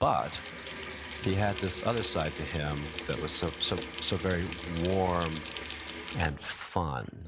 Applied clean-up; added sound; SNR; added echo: none; Sink (filling or washing) / Water tap, faucet; 6 dB; none.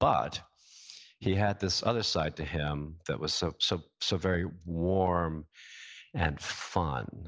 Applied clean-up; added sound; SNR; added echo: none; none; none; none.